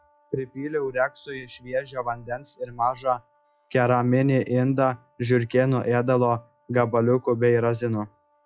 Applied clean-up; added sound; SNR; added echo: classical method log-MMSE.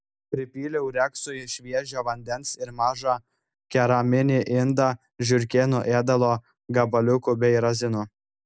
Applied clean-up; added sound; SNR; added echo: none; none; none; none.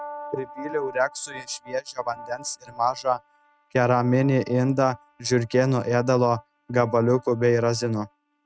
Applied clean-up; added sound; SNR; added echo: neural mask model RNNoise.